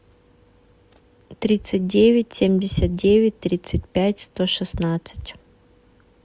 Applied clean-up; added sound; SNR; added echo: none; none; none; none.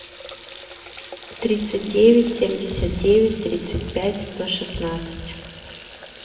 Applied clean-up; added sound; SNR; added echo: none; Water tap, faucet; 12 dB; reverberation time 1.5 s.